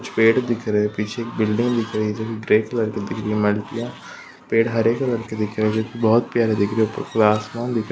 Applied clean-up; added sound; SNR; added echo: none; Fowl; 20 dB; none.